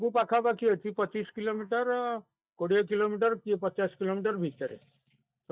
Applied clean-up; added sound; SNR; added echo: neural mask model DeepFilterNet 3.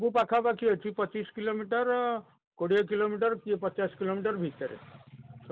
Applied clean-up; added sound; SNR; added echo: none; none; none; none.